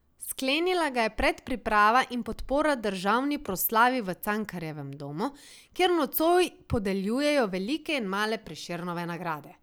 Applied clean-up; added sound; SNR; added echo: none; none; none; none.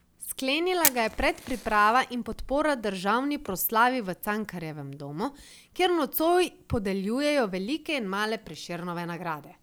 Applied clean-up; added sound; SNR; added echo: none; Fire; 13 dB; none.